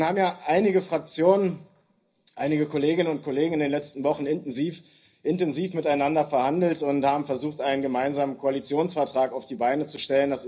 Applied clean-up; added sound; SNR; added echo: none; none; none; reverberation time 0.5 s.